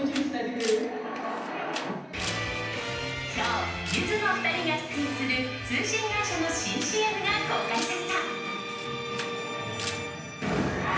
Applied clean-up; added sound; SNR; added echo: none; Camera; 14 dB; reverberation time 0.9 s.